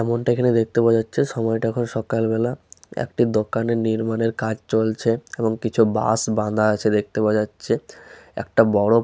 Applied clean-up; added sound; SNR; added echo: none; none; none; none.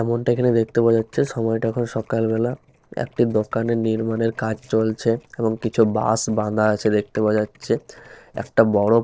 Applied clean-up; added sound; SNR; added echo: neural separator model SepFormer DNS4.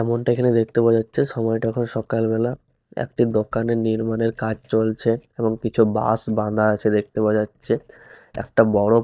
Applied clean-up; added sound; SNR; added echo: neural mask model DeepFilterNet 3.